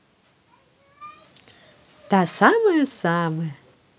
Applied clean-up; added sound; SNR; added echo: none; none; none; none.